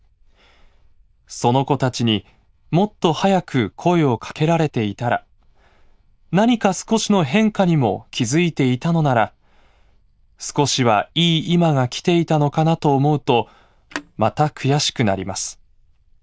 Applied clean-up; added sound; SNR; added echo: neural diffusion model UNIVERSE++.